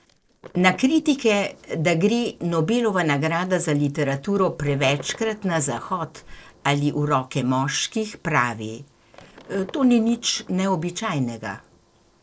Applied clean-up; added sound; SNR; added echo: neural separator model SepFormer DNS4.